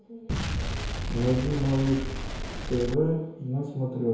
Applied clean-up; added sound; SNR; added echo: none; Explosion; 3 dB; reverberation time 0.9 s.